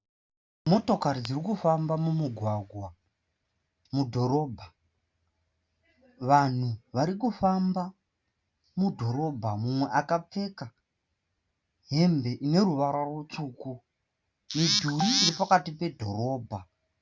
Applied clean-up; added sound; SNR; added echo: none; none; none; none.